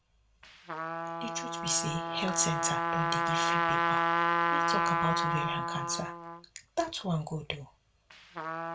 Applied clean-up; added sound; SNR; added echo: none; Trumpet; -4 dB; reverberation time 0.2 s.